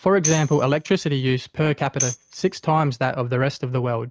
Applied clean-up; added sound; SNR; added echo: neural mask model RNNoise.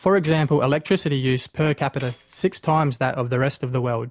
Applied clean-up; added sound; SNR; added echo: none; Tambourine; 11 dB; none.